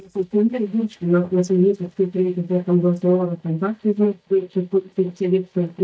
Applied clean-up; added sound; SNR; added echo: neural mask model DeepFilterNet 3.